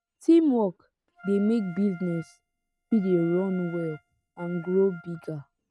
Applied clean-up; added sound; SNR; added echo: neural mask model RNNoise.